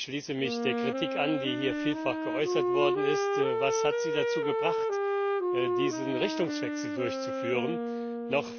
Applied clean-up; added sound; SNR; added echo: none; Wind instrument, woodwind instrument; -2 dB; none.